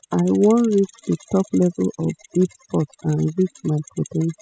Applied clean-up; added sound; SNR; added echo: classical method spectral subtraction.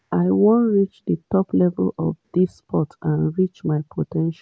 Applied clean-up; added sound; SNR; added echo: none; none; none; none.